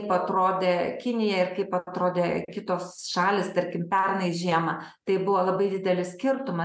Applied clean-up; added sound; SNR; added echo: none; none; none; none.